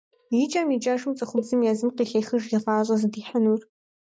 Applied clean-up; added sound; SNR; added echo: neural mask model DeepFilterNet 3.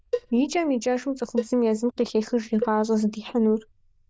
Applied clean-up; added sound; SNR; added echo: neural diffusion model UNIVERSE++.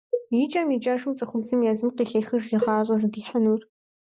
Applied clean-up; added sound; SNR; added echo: neural mask model Resemble Enhance denoiser.